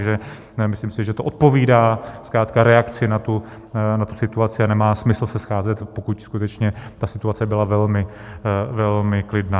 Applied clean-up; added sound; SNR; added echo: none; none; none; none.